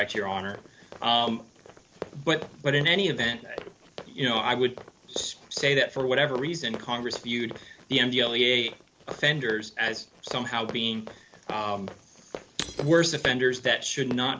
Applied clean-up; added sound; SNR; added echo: none; Run + Shatter / Crushing; 15 dB; none.